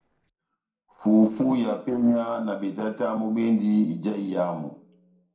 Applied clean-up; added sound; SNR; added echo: neural separator model SepFormer DNS4.